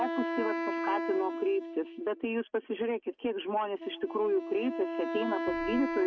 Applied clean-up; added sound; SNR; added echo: neural mask model RNNoise.